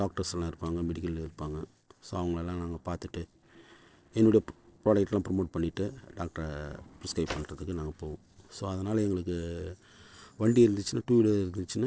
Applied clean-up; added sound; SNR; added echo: neural separator model SepFormer DNS4.